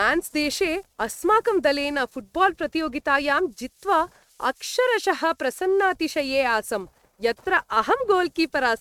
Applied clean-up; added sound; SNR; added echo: neural mask model RNNoise.